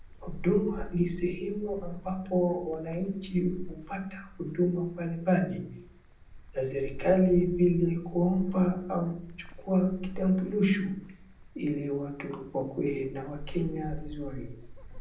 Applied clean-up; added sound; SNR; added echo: none; Wind; 13 dB; reverberation time 0.6 s.